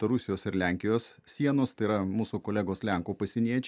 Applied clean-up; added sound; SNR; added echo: none; none; none; none.